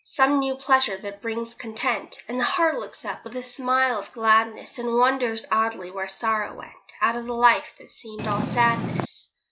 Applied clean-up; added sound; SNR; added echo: none; Purr; 3 dB; none.